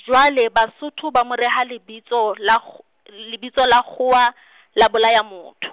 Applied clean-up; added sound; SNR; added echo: none; none; none; none.